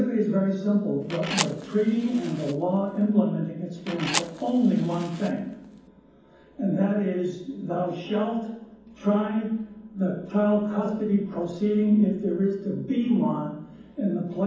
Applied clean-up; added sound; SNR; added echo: none; Fire; 10 dB; reverberation time 1.2 s.